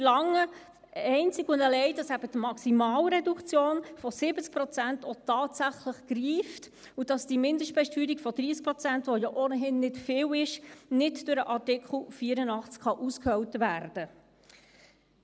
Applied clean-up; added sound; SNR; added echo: none; none; none; none.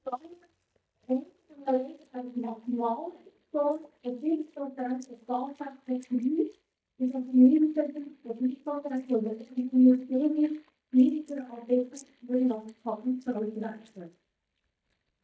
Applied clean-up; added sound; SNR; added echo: neural mask model DeepFilterNet 3.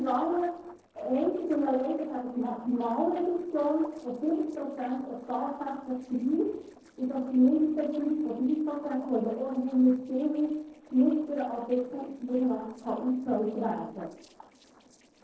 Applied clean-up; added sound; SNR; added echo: neural separator model SepFormer DNS4.